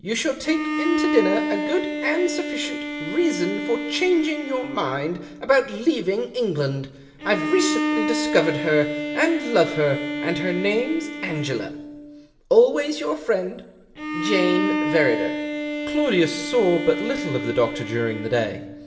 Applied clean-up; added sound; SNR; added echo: none; Bowed string instrument; 5 dB; reverberation time 0.9 s.